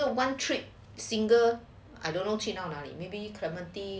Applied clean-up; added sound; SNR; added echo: none; none; none; none.